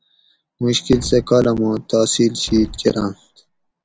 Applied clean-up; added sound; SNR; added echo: none; Explosion; 17 dB; none.